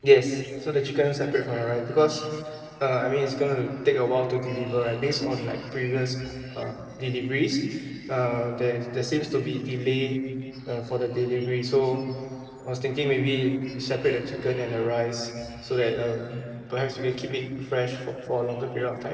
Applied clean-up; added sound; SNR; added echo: neural separator model SepFormer DNS4.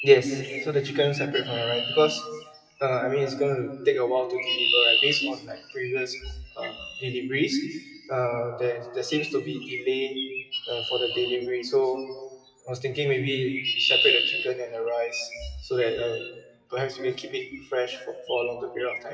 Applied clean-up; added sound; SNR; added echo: classical method WPE with log-MMSE.